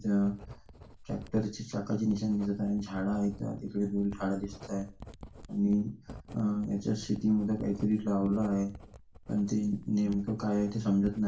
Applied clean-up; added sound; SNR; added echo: none; Writing; 18 dB; reverberation time 0.3 s.